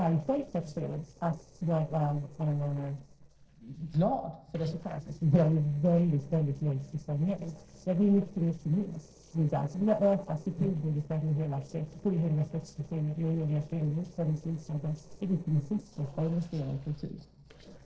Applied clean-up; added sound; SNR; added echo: neural separator model SepFormer DNS4.